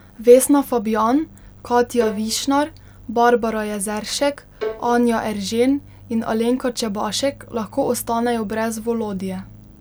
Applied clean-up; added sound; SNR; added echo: none; Bowed string instrument; 13 dB; none.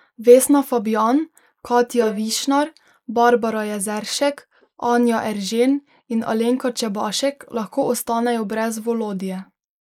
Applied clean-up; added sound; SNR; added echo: neural mask model Resemble Enhance denoiser.